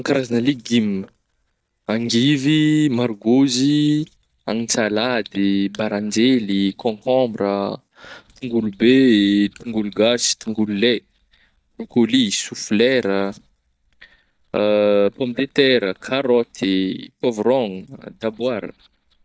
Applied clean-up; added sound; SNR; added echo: neural mask model DeepFilterNet 3.